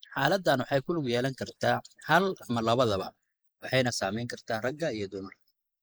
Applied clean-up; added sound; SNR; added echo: neural mask model Resemble Enhance denoiser.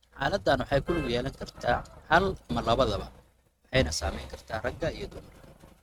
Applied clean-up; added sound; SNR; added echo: neural mask model RNNoise.